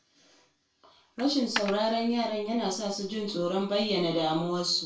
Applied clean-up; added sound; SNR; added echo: none; Coin (dropping); 10 dB; reverberation time 0.3 s.